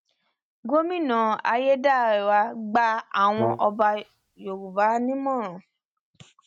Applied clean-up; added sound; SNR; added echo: neural mask model RNNoise.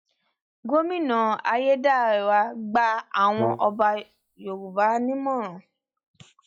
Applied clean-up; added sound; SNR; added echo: classical method log-MMSE.